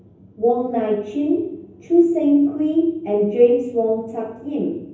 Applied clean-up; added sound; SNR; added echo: none; none; none; reverberation time 0.9 s.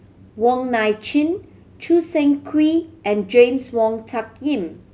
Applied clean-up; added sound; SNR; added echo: none; none; none; none.